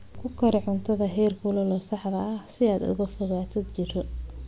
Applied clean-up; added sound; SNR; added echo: none; none; none; none.